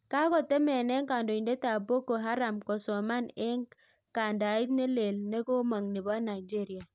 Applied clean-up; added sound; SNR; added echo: none; none; none; none.